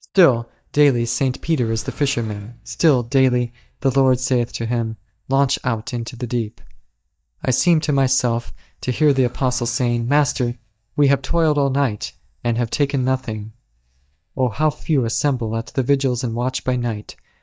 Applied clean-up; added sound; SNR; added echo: neural mask model DeepFilterNet 3.